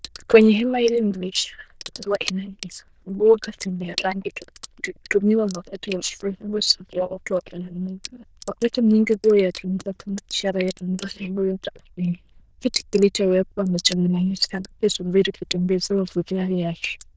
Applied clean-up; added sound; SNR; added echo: neural diffusion model UNIVERSE++.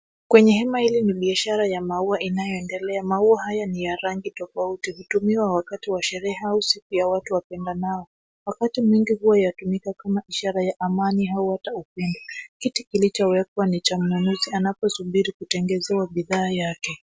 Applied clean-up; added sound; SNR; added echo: none; none; none; none.